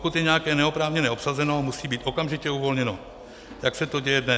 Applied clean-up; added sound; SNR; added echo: none; none; none; none.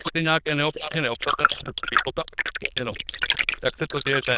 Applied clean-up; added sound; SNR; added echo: neural diffusion model UNIVERSE++.